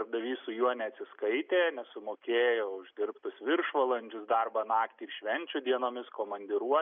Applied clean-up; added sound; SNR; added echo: none; none; none; none.